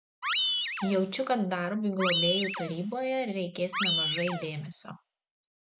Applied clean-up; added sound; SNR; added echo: none; Animal; 1 dB; none.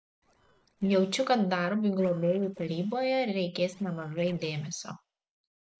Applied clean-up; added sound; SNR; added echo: neural separator model SepFormer DNS4.